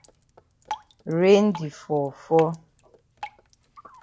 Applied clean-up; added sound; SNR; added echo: none; Drip; 18 dB; none.